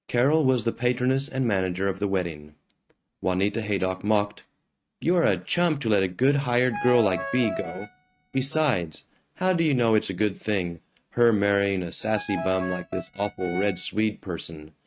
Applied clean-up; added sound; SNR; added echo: neural mask model RNNoise.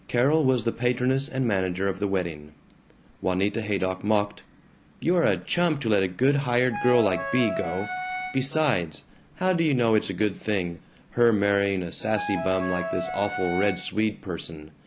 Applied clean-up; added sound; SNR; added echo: none; Wind instrument, woodwind instrument; 6 dB; none.